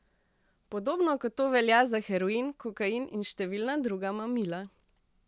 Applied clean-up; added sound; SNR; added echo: none; none; none; none.